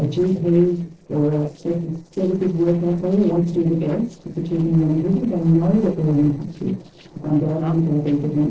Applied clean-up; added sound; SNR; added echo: neural separator model SepFormer DNS4.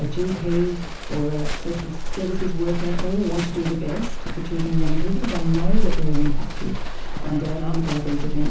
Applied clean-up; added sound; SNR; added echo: none; Livestock, farm animals, working animals; -5 dB; reverberation time 0.7 s.